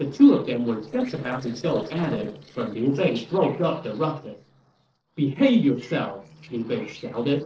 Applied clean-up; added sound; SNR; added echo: neural separator model SepFormer DNS4.